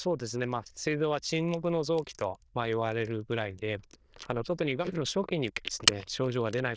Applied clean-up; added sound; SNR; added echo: neural diffusion model UNIVERSE++.